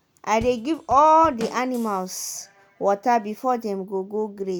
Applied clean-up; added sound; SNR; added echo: none; Drum kit; 16 dB; none.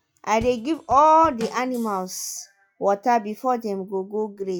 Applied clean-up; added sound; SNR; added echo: classical method log-MMSE.